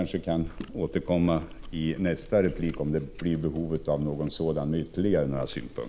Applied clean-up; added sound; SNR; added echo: none; Chewing, mastication; 15 dB; none.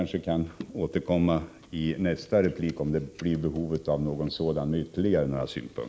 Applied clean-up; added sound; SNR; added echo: none; none; none; none.